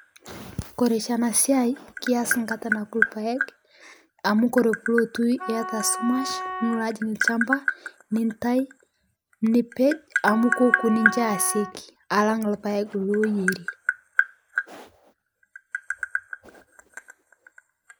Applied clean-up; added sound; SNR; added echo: none; Wind instrument, woodwind instrument + Tap; 5 dB; none.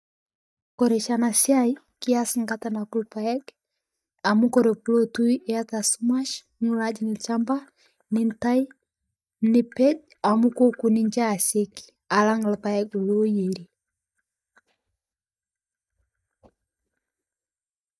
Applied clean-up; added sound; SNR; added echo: neural mask model DeepFilterNet 3.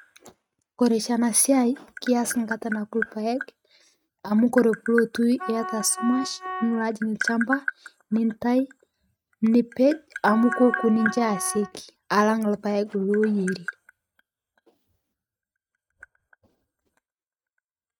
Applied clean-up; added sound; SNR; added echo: neural mask model RNNoise.